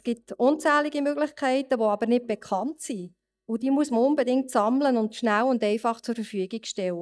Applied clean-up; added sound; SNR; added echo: neural mask model DeepFilterNet 3.